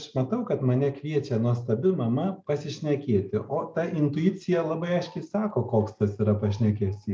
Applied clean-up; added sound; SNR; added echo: none; none; none; none.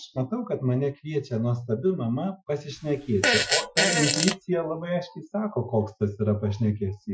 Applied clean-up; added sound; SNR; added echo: classical method Wiener filter.